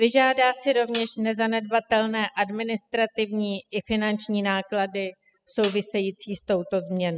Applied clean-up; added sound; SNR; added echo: classical method spectral subtraction.